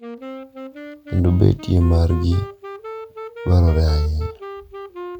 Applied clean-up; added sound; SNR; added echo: none; Wind instrument, woodwind instrument; 14 dB; none.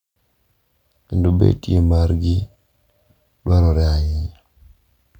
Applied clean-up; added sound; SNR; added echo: none; none; none; none.